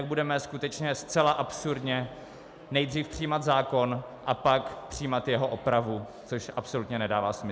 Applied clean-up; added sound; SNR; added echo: none; none; none; none.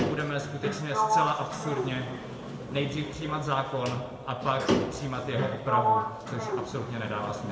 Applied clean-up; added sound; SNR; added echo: none; Sliding door; 0 dB; reverberation time 1.9 s.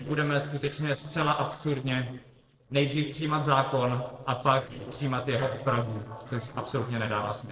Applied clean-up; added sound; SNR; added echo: neural separator model SepFormer DNS4.